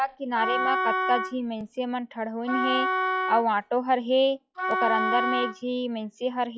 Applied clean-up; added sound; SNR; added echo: classical method log-MMSE.